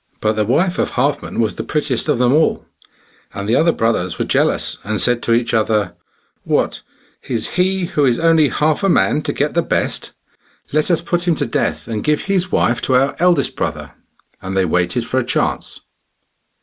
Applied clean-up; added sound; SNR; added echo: none; none; none; none.